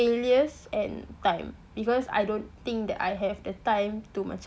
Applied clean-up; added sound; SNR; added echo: none; none; none; none.